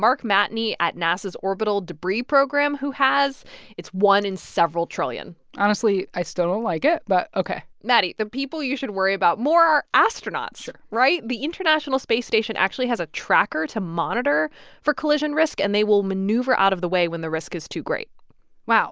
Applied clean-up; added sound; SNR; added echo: none; none; none; none.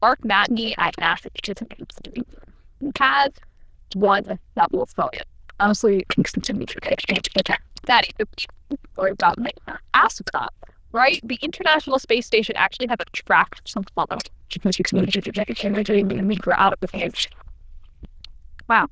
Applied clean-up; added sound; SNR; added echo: neural diffusion model UNIVERSE++.